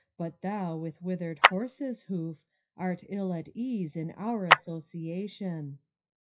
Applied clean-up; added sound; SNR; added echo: classical method WPE with log-MMSE.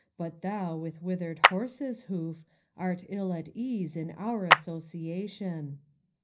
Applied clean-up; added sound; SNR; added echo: none; Clapping; -5 dB; reverberation time 0.4 s.